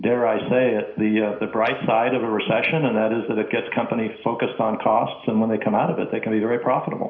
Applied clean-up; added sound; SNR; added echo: none; none; none; reverberation time 0.5 s.